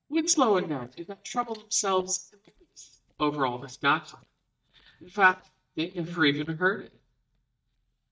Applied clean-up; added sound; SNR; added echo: neural mask model DeepFilterNet 3.